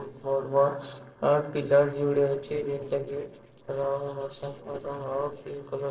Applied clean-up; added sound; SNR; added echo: neural separator model SepFormer DNS4.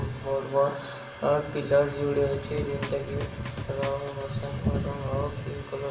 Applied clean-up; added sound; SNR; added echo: none; Drum; 11 dB; reverberation time 0.7 s.